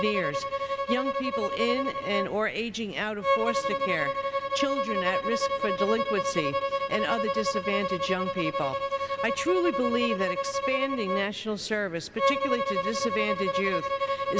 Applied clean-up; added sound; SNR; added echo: none; Bowed string instrument; -1 dB; none.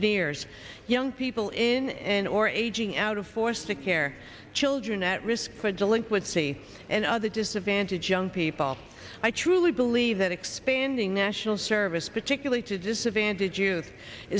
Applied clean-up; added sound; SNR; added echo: none; none; none; none.